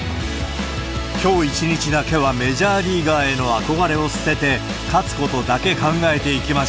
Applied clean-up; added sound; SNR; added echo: none; none; none; none.